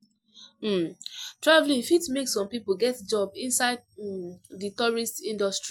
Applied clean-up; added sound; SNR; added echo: none; none; none; none.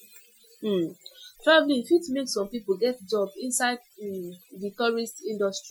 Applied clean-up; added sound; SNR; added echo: classical method Wiener filter.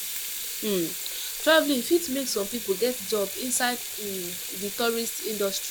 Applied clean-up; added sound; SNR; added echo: none; Sink (filling or washing) / Water tap, faucet; 6 dB; none.